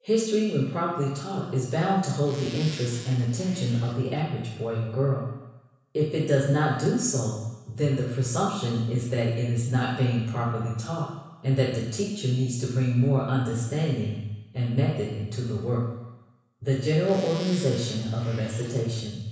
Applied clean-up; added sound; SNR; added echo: none; Zipper (clothing); 17 dB; reverberation time 1.1 s.